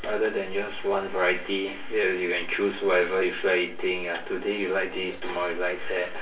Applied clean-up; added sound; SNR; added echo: none; none; none; reverberation time 0.3 s.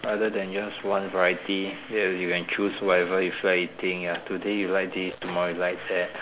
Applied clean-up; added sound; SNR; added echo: none; none; none; none.